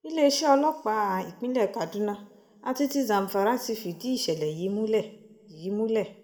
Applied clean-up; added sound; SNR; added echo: none; none; none; reverberation time 1.7 s.